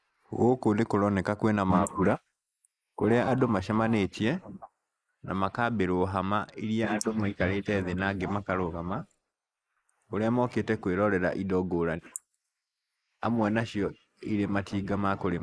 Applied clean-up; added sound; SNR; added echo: neural mask model Resemble Enhance denoiser.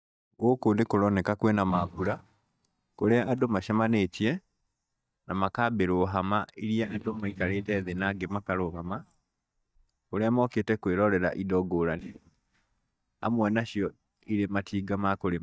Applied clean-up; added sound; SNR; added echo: neural mask model DeepFilterNet 3.